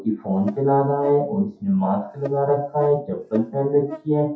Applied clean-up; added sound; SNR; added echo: classical method WPE with log-MMSE.